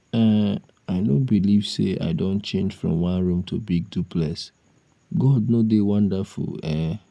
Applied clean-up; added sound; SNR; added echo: none; none; none; none.